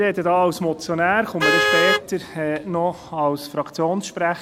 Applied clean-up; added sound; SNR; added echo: none; Vehicle horn, car horn, honking; 3 dB; none.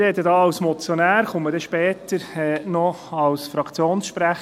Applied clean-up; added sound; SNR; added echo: none; none; none; none.